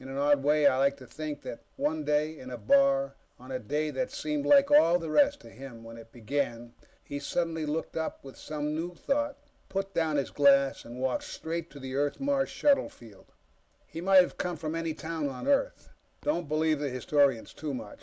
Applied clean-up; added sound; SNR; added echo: none; none; none; none.